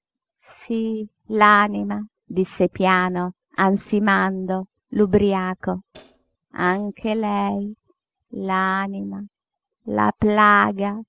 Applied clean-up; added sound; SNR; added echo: neural separator model SepFormer DNS4.